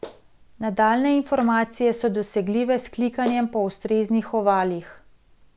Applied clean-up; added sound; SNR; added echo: none; Clapping; 20 dB; none.